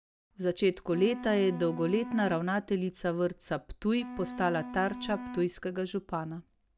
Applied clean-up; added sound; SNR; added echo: none; Wind instrument, woodwind instrument; 13 dB; none.